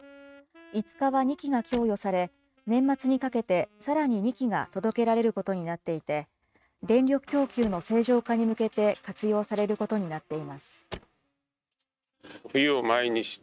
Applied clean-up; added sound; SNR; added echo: neural mask model RNNoise.